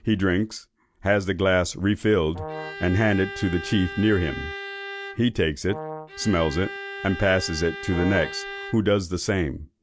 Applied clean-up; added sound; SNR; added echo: none; Bowed string instrument + Brass instrument; 11 dB; none.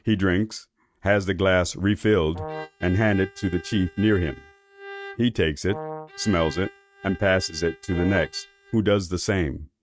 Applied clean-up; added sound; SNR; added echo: neural mask model RNNoise.